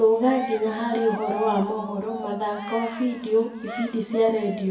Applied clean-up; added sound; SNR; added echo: none; Cheering; 12 dB; reverberation time 1.0 s.